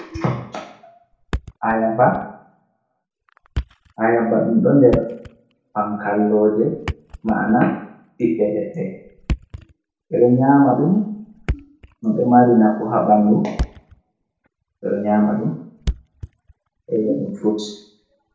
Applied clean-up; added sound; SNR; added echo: none; Thump, thud; 14 dB; reverberation time 0.6 s.